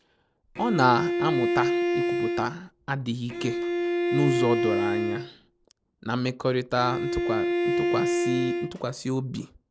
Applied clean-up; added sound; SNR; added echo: none; Bowed string instrument; -2 dB; none.